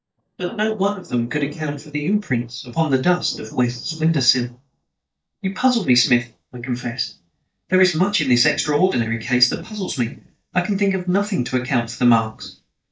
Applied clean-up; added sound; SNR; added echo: neural mask model DeepFilterNet 3.